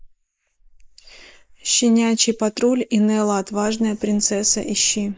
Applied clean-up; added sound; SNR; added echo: neural mask model Resemble Enhance denoiser.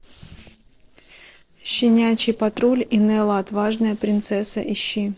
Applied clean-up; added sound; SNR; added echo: neural separator model SepFormer DNS4.